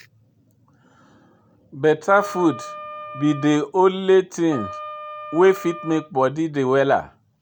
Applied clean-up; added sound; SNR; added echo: none; Wind instrument, woodwind instrument; 13 dB; none.